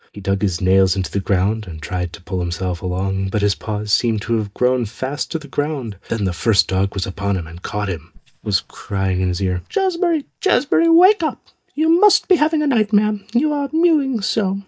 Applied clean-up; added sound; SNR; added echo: neural mask model DeepFilterNet 3.